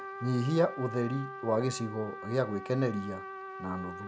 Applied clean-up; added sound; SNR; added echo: none; Trumpet; 10 dB; none.